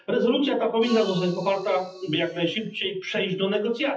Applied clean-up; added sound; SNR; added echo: classical method WPE with log-MMSE.